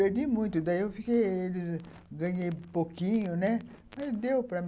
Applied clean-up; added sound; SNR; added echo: none; none; none; none.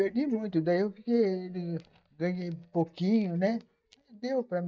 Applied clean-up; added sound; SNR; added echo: neural mask model DeepFilterNet 3.